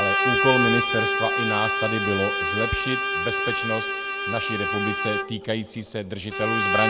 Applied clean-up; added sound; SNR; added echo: none; Bowed string instrument; -2 dB; none.